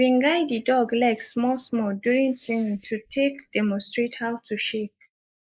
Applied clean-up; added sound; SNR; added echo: neural mask model Resemble Enhance denoiser.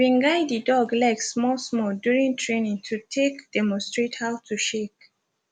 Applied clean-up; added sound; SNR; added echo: none; none; none; none.